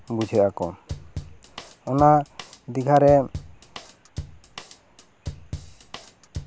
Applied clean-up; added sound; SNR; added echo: none; Drum kit; 14 dB; none.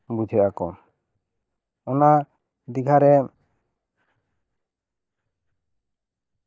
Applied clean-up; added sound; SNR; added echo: neural mask model DeepFilterNet 3.